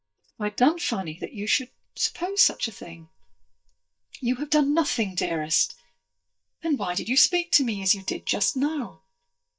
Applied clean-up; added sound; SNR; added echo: neural mask model DeepFilterNet 3.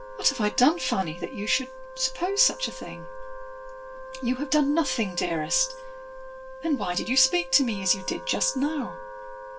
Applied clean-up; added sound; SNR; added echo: none; Wind instrument, woodwind instrument; 13 dB; reverberation time 0.2 s.